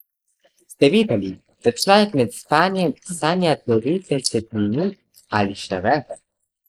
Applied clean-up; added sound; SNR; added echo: neural mask model Resemble Enhance denoiser.